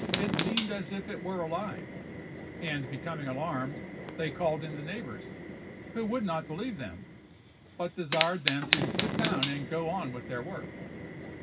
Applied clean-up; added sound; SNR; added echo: none; Fire; 1 dB; reverberation time 0.4 s.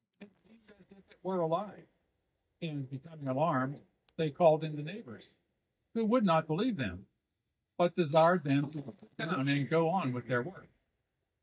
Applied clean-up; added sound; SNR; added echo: neural mask model DeepFilterNet 3.